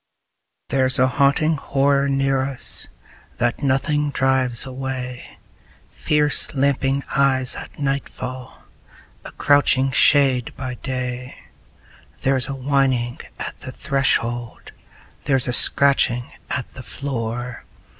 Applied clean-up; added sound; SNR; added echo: none; none; none; none.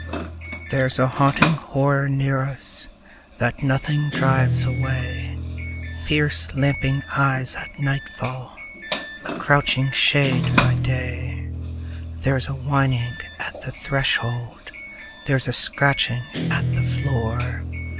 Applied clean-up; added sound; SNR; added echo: none; Guitar + Doorbell; 5 dB; none.